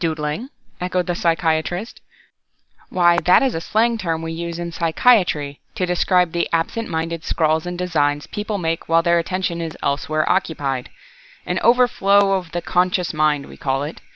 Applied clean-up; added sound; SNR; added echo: none; none; none; none.